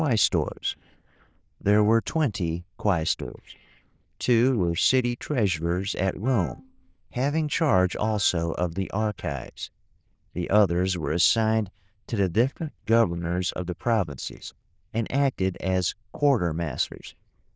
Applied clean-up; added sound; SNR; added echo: neural diffusion model UNIVERSE++.